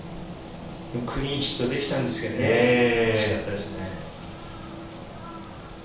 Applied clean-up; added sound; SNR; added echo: none; Wind; 17 dB; reverberation time 0.7 s.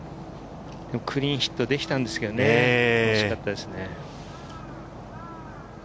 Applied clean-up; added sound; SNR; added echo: none; none; none; none.